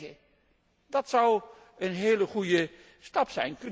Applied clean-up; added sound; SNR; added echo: none; none; none; none.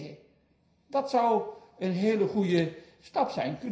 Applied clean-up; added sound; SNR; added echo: none; none; none; reverberation time 0.5 s.